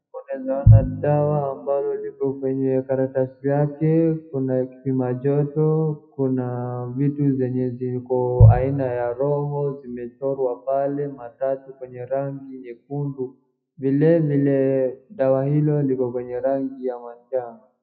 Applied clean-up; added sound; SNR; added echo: classical method WPE with log-MMSE.